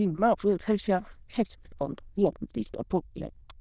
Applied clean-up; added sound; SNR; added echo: neural diffusion model UNIVERSE++.